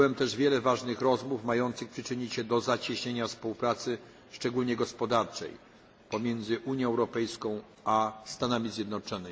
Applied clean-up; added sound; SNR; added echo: none; none; none; none.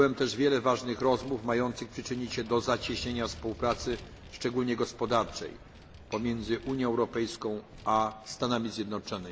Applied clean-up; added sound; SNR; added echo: none; Vehicle; 18 dB; none.